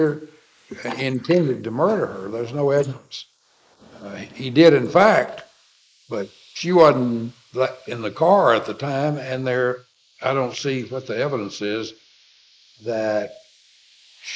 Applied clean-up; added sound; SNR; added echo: neural mask model Resemble Enhance denoiser.